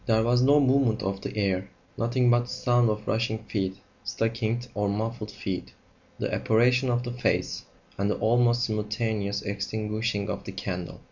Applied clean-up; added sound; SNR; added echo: none; none; none; none.